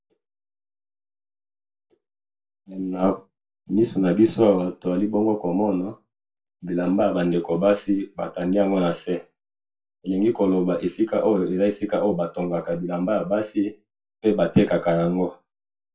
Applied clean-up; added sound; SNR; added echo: none; none; none; reverberation time 0.2 s.